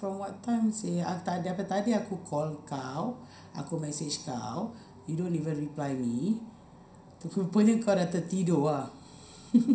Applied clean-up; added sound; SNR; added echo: none; none; none; reverberation time 0.5 s.